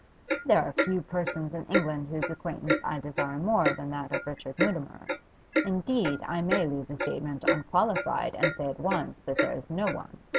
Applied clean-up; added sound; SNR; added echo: none; Clock; 2 dB; none.